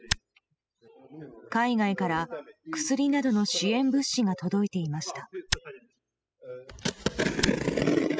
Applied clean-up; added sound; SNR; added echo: classical method spectral subtraction.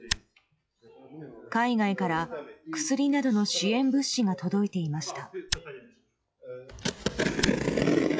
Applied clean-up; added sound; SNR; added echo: classical method log-MMSE.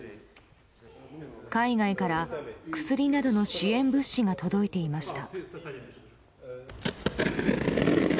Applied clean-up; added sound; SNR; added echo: none; none; none; none.